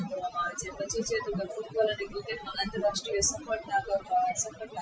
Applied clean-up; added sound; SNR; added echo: classical method Wiener filter.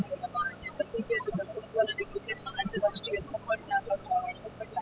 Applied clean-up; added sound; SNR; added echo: classical method spectral subtraction.